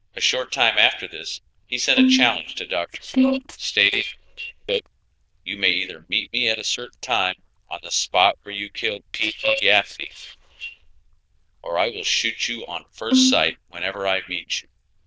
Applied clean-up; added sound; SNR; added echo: neural diffusion model UNIVERSE++.